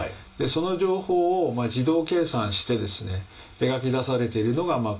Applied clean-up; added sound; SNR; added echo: none; none; none; reverberation time 0.2 s.